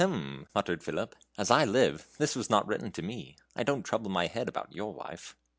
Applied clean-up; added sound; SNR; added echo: none; none; none; none.